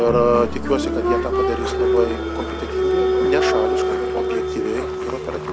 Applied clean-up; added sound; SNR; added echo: none; Applause; -2 dB; none.